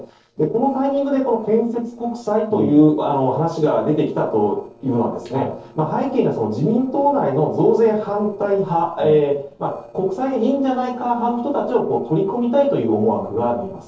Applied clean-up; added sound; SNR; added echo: neural separator model SepFormer DNS4.